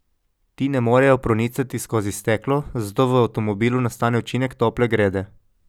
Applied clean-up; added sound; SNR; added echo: none; none; none; none.